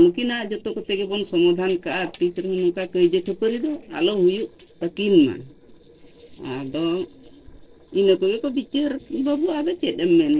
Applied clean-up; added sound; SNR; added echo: neural separator model SepFormer DNS4.